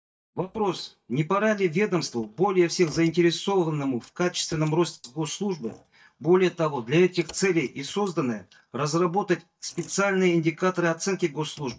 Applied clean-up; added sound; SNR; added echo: neural mask model DeepFilterNet 3.